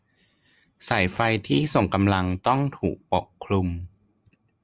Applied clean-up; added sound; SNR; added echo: none; none; none; none.